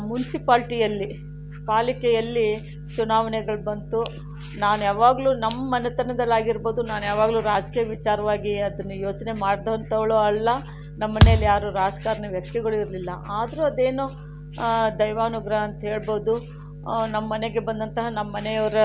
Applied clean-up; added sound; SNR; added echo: none; Thump, thud; -4 dB; none.